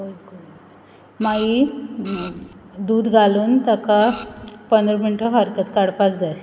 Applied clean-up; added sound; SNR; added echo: none; Printer; 13 dB; none.